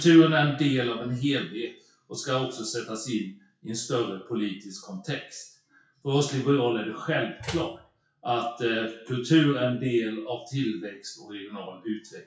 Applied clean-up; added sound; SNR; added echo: classical method WPE with log-MMSE.